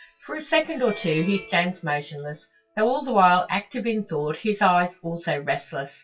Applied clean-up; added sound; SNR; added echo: classical method WPE with log-MMSE.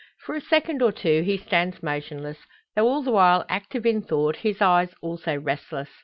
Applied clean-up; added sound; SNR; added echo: none; none; none; none.